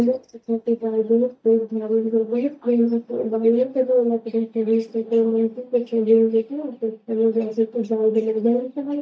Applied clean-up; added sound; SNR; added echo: neural mask model DeepFilterNet 3.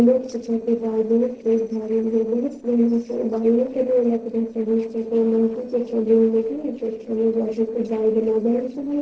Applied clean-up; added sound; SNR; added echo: neural separator model SepFormer DNS4.